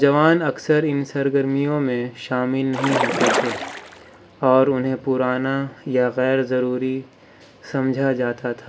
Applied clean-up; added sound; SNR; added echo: none; Splash, splatter; 2 dB; none.